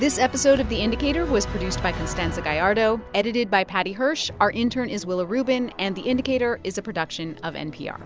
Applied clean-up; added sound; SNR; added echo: none; none; none; none.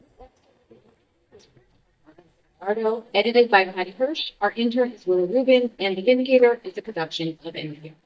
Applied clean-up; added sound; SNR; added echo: neural mask model DeepFilterNet 3.